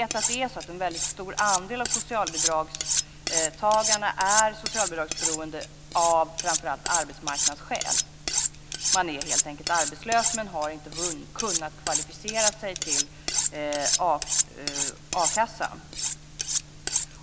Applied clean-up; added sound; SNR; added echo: none; Cutlery, silverware; 0 dB; none.